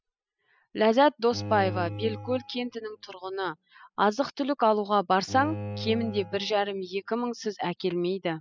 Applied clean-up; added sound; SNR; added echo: classical method spectral subtraction.